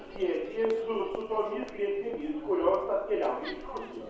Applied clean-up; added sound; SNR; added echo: none; Crowd; 14 dB; reverberation time 0.7 s.